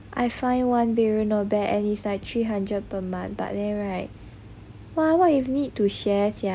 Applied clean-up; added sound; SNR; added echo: none; none; none; none.